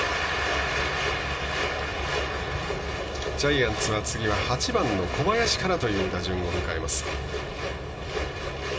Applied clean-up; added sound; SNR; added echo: none; none; none; reverberation time 1.6 s.